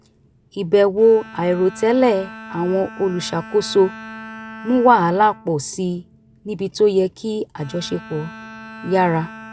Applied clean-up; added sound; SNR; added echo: none; Bowed string instrument; 18 dB; none.